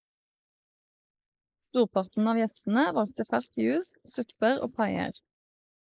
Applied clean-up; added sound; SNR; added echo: neural mask model Resemble Enhance denoiser.